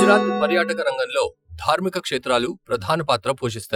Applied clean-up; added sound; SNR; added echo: classical method Wiener filter.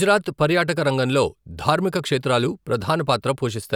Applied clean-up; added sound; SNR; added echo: none; none; none; none.